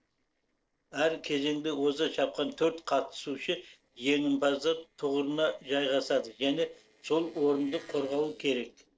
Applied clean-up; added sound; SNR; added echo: neural separator model SepFormer DNS4.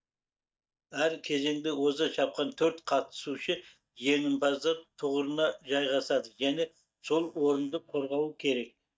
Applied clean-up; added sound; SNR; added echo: neural mask model DeepFilterNet 3.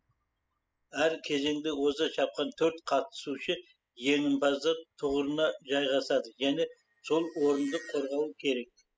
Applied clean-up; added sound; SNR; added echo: classical method spectral subtraction.